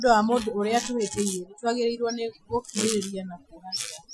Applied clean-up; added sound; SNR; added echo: classical method Wiener filter.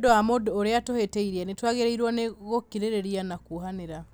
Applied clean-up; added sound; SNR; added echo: none; none; none; none.